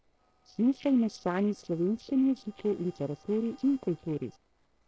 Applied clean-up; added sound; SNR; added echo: neural separator model SepFormer DNS4.